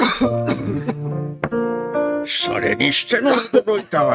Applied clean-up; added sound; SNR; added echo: neural mask model RNNoise.